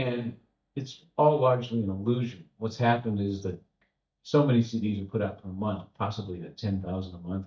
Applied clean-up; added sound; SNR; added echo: neural mask model DeepFilterNet 3.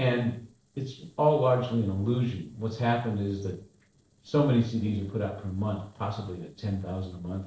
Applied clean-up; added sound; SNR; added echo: neural separator model SepFormer DNS4.